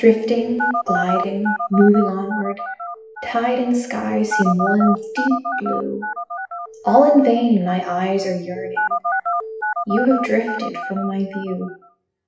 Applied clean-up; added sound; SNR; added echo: classical method WPE with log-MMSE.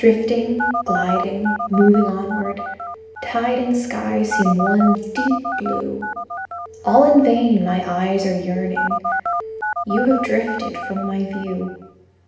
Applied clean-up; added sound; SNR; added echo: none; Telephone; 6 dB; reverberation time 0.8 s.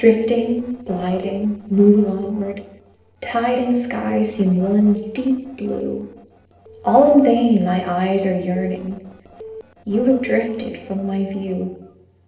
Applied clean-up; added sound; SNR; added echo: neural separator model SepFormer DNS4.